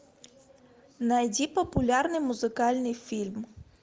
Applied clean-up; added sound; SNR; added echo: none; none; none; none.